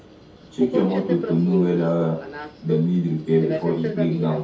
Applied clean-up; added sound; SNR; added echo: none; Subway, metro, underground; 8 dB; reverberation time 0.6 s.